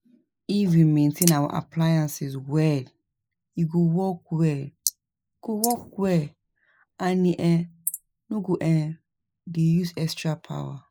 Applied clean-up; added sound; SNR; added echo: neural mask model Resemble Enhance denoiser.